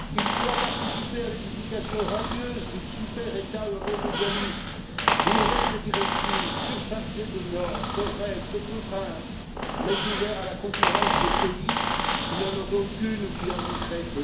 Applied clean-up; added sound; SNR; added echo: none; Squeak; -4 dB; reverberation time 0.7 s.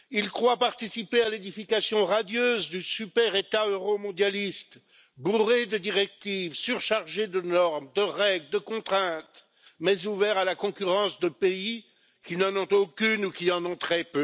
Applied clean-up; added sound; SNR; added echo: none; none; none; none.